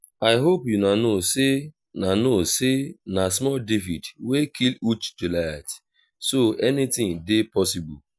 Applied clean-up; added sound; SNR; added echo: none; none; none; none.